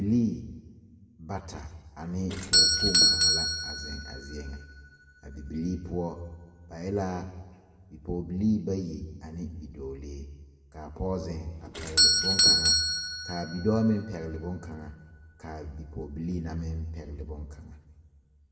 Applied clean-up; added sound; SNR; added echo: none; Doorbell; -3 dB; reverberation time 1.4 s.